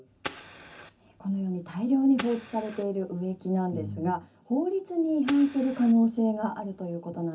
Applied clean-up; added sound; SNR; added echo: none; Fire; 16 dB; reverberation time 0.4 s.